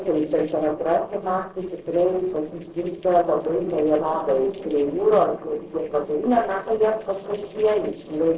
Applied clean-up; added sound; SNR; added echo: neural separator model SepFormer DNS4.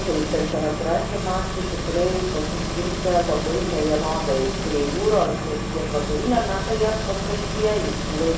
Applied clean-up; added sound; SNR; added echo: none; Engine; 2 dB; reverberation time 0.7 s.